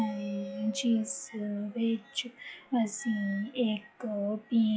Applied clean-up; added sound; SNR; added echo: classical method log-MMSE.